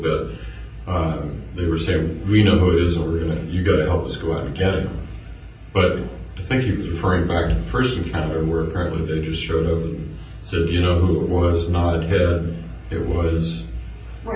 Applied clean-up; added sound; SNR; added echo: none; none; none; reverberation time 0.6 s.